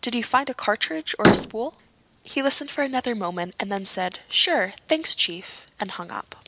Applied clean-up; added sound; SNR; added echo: none; Slam; 1 dB; none.